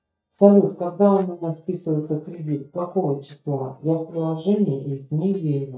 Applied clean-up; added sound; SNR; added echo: neural mask model DeepFilterNet 3.